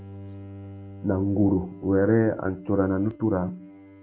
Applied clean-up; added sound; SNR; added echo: neural mask model RNNoise.